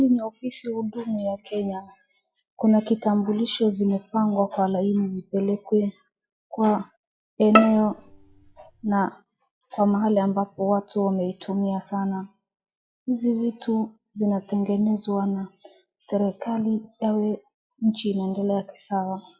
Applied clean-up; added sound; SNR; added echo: classical method log-MMSE.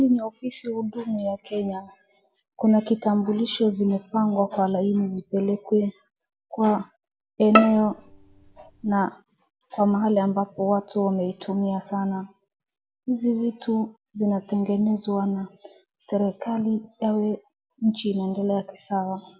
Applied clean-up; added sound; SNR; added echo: none; Bowed string instrument; 2 dB; none.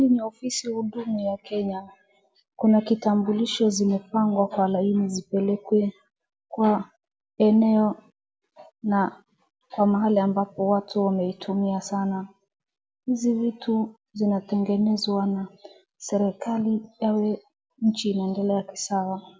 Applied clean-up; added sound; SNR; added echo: none; none; none; none.